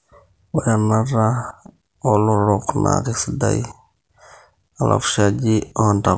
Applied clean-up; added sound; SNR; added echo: none; none; none; none.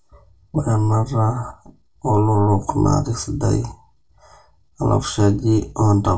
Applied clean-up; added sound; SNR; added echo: none; none; none; reverberation time 0.2 s.